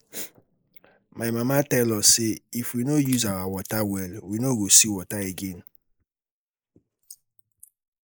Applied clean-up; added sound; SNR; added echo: neural mask model Resemble Enhance denoiser.